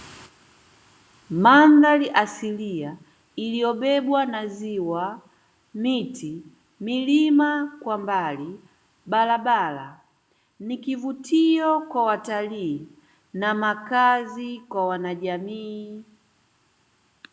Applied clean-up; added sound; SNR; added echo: none; none; none; none.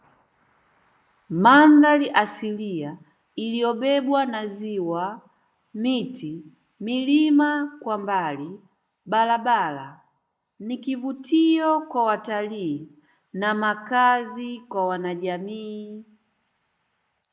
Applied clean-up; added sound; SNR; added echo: neural mask model Resemble Enhance denoiser.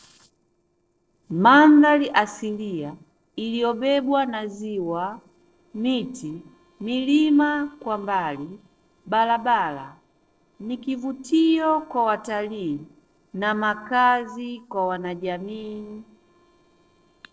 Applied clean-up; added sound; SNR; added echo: neural separator model SepFormer DNS4.